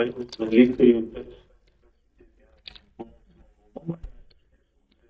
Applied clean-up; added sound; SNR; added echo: neural mask model DeepFilterNet 3.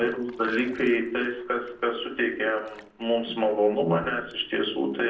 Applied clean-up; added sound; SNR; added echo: neural separator model SepFormer DNS4.